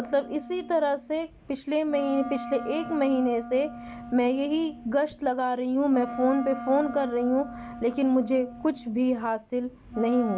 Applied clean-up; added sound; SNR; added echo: none; Wind instrument, woodwind instrument; 13 dB; none.